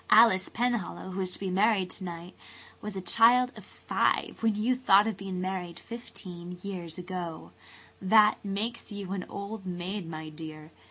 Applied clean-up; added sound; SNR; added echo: none; none; none; none.